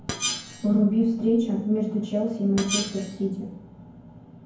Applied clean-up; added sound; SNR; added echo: none; Screech; 9 dB; reverberation time 0.9 s.